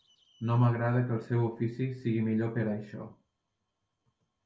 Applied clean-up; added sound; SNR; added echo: none; none; none; none.